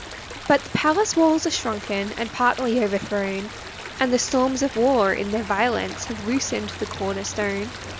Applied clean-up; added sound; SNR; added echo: none; Stream; 13 dB; none.